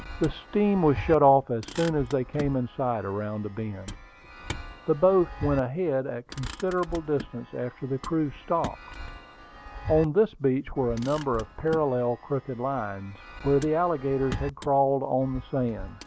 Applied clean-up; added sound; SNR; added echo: none; Motor vehicle (road) + Chime; 13 dB; none.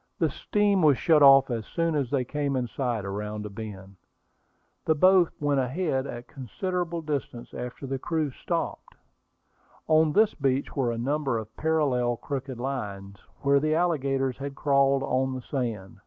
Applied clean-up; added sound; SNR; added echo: none; none; none; none.